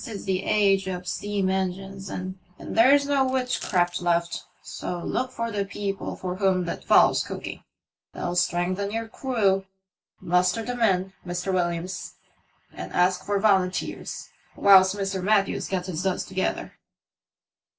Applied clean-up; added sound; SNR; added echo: neural separator model SepFormer DNS4.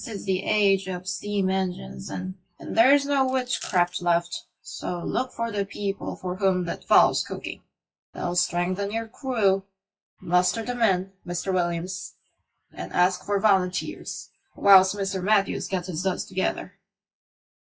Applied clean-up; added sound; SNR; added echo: classical method WPE with log-MMSE.